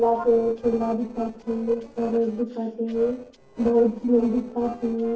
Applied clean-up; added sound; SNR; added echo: neural separator model SepFormer DNS4.